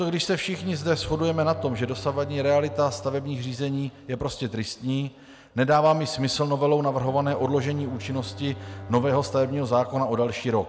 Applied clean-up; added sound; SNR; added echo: none; Bowed string instrument; 17 dB; none.